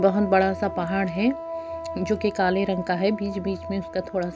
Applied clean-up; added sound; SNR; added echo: none; Wind instrument, woodwind instrument; 11 dB; none.